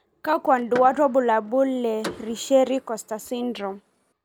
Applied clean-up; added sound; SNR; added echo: none; Door / Car; 17 dB; none.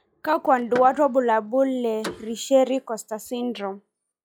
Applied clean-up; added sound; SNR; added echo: classical method log-MMSE.